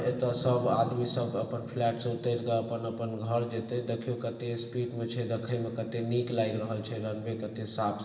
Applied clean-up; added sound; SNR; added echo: none; none; none; reverberation time 2.0 s.